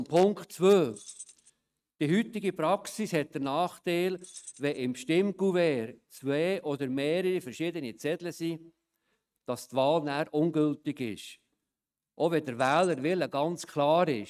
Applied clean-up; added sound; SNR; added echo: neural mask model RNNoise.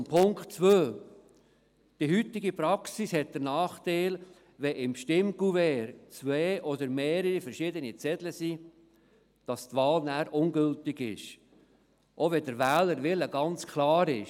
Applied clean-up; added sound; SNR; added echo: none; none; none; none.